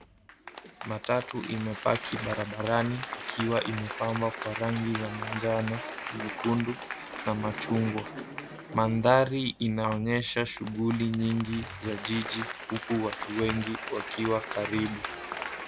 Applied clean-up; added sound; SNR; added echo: none; Applause / Crowd; 9 dB; none.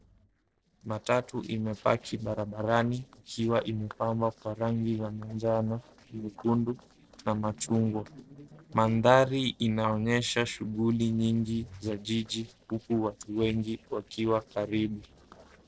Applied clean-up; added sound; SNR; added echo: neural separator model SepFormer DNS4.